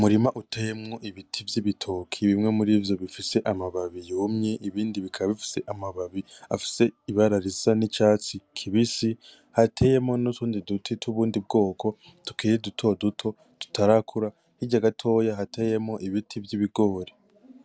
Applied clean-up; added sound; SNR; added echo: none; none; none; none.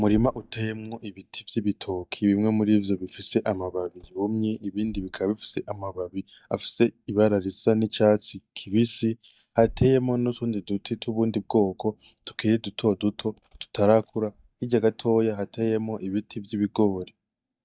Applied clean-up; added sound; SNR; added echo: neural mask model DeepFilterNet 3.